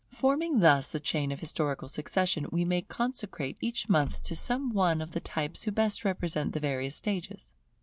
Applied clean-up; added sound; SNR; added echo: none; none; none; none.